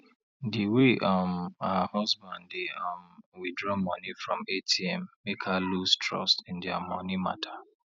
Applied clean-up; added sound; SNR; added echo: none; none; none; none.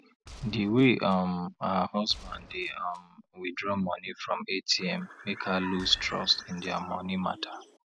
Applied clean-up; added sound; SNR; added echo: none; Bird + Gunshot, gunfire; 18 dB; none.